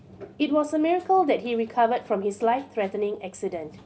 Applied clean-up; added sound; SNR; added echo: none; none; none; none.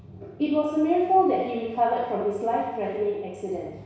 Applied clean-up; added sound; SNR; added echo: none; none; none; reverberation time 1.1 s.